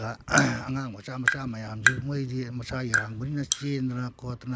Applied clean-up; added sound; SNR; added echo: neural mask model Resemble Enhance denoiser.